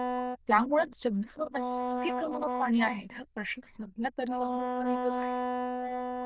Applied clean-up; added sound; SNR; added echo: neural diffusion model UNIVERSE++.